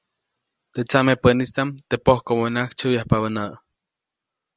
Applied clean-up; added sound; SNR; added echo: none; none; none; none.